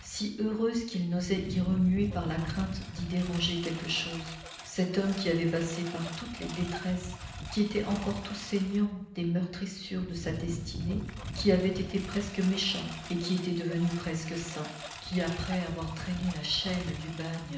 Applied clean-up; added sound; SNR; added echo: none; Engine; 10 dB; reverberation time 0.8 s.